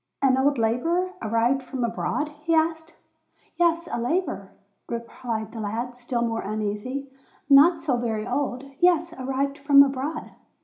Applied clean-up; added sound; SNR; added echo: none; none; none; reverberation time 0.4 s.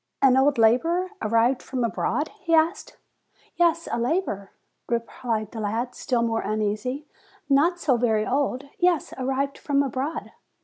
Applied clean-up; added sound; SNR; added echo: none; none; none; none.